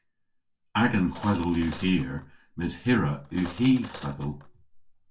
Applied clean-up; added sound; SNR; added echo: none; Cutlery, silverware; 18 dB; reverberation time 0.2 s.